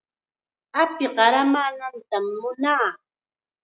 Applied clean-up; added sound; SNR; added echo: none; none; none; none.